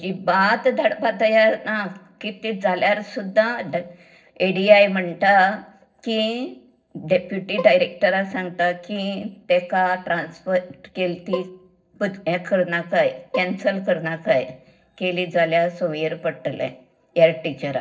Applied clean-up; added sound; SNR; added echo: neural separator model SepFormer DNS4.